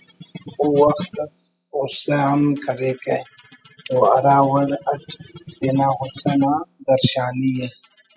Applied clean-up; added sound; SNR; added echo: classical method spectral subtraction.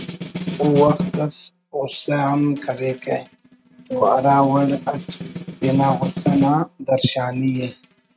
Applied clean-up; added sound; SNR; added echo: neural mask model RNNoise.